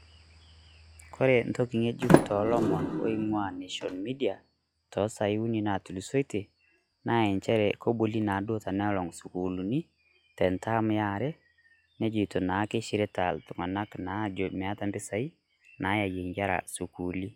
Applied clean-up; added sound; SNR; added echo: classical method log-MMSE.